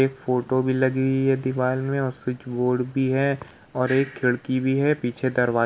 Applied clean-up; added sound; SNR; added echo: none; none; none; none.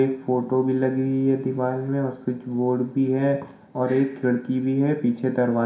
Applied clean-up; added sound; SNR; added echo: none; none; none; reverberation time 0.5 s.